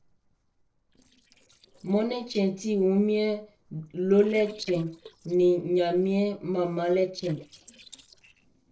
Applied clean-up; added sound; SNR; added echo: neural separator model SepFormer DNS4.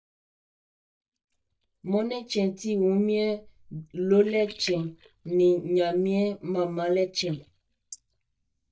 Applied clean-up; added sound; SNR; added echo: neural mask model DeepFilterNet 3.